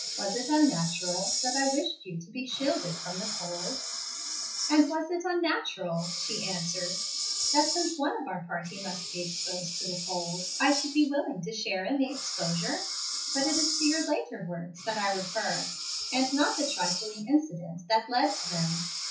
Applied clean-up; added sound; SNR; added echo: classical method WPE with log-MMSE.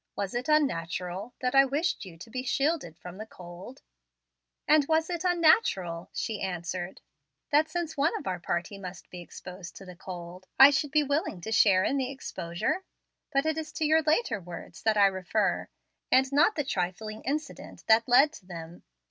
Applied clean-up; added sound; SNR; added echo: none; none; none; none.